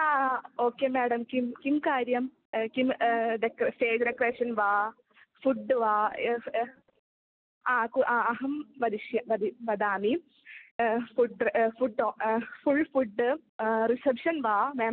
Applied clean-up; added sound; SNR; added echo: none; none; none; none.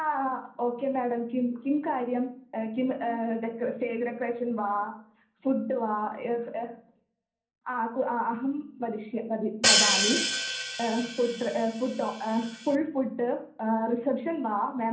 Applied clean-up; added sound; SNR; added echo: none; Hi-hat; -2 dB; reverberation time 0.6 s.